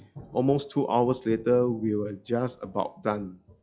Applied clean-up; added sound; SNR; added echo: classical method log-MMSE.